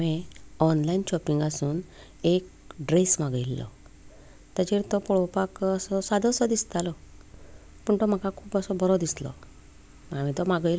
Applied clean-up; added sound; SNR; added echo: none; none; none; none.